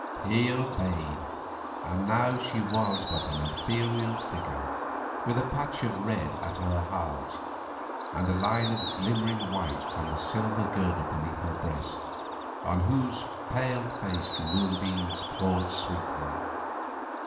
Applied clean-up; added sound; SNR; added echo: none; Bird; 3 dB; reverberation time 0.9 s.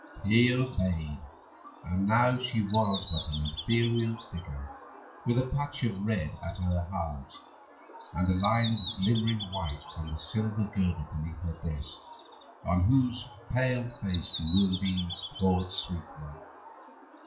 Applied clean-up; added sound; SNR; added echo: classical method WPE with log-MMSE.